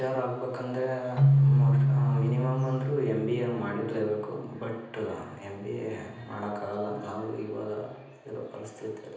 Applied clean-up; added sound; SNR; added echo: none; Keyboard (musical); -3 dB; reverberation time 0.9 s.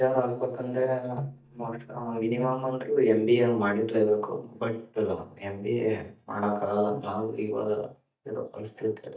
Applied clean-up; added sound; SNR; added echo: neural mask model DeepFilterNet 3.